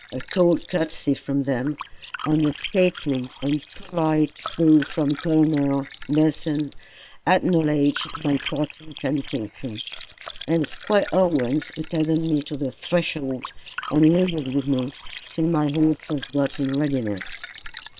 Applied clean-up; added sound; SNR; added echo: neural separator model SepFormer WHAM!.